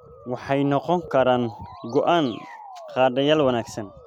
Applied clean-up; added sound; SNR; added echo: none; Motor vehicle (road) / Siren; 18 dB; none.